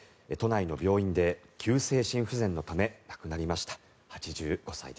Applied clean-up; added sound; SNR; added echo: none; none; none; none.